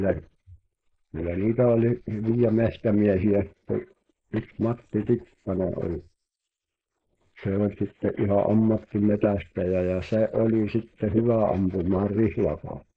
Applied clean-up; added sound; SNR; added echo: neural mask model Resemble Enhance denoiser.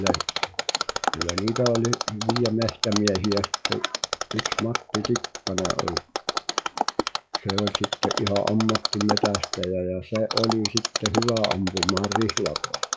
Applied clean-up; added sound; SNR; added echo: classical method log-MMSE.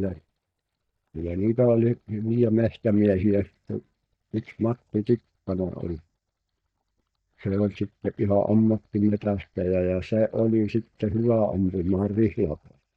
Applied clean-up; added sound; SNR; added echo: neural mask model DeepFilterNet 3.